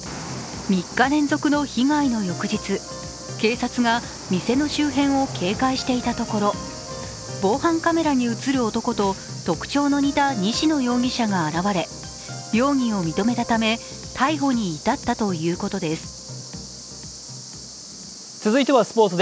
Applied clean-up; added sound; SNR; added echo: none; Cricket; 16 dB; none.